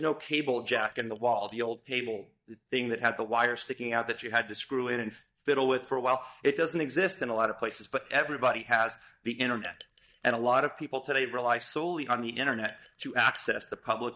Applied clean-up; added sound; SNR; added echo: neural mask model DeepFilterNet 3.